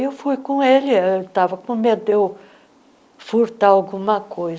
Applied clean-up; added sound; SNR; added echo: none; none; none; none.